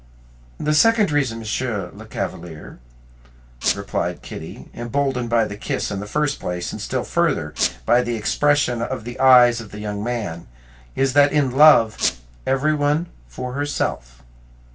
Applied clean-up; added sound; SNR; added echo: none; Squeak; 5 dB; reverberation time 0.2 s.